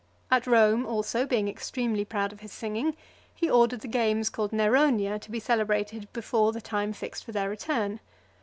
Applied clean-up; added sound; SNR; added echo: none; none; none; none.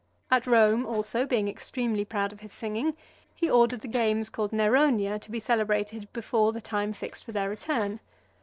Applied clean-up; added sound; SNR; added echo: neural separator model SepFormer DNS4.